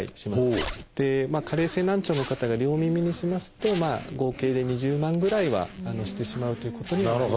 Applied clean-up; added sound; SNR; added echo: none; Zipper (clothing); 15 dB; none.